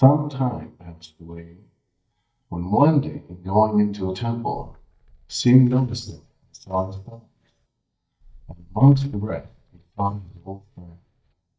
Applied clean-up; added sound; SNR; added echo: neural mask model DeepFilterNet 3.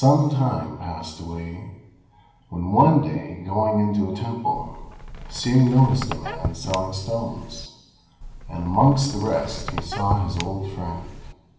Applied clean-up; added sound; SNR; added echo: none; Squeak; 10 dB; reverberation time 1.1 s.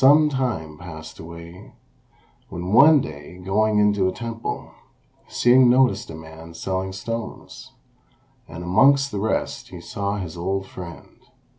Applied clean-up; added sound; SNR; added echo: none; none; none; none.